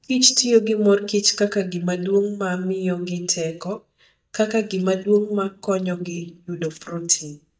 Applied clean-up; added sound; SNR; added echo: neural mask model DeepFilterNet 3.